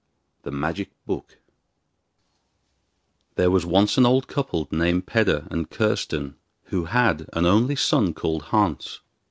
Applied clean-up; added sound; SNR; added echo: none; none; none; none.